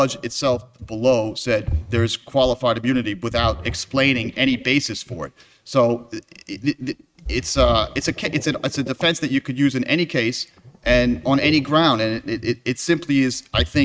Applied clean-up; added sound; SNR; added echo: neural mask model RNNoise.